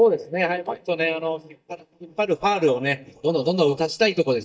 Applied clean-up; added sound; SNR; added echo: neural mask model DeepFilterNet 3.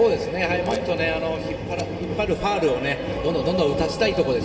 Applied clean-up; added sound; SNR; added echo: none; Packing tape, duct tape; 19 dB; reverberation time 1.6 s.